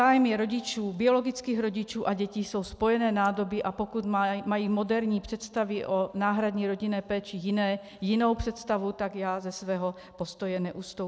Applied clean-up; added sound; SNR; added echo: none; none; none; none.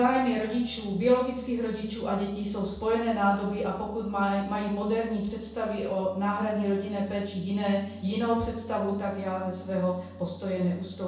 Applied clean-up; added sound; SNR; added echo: none; Piano; 17 dB; reverberation time 0.6 s.